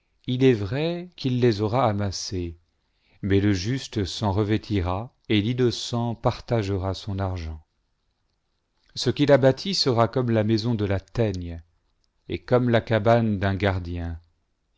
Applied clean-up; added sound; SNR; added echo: none; none; none; none.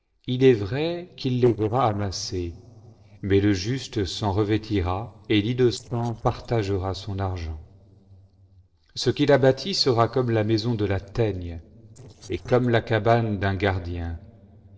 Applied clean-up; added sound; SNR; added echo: neural separator model SepFormer DNS4.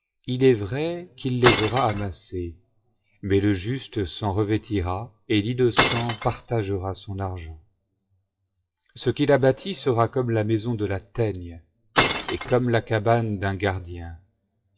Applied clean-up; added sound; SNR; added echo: classical method WPE with log-MMSE.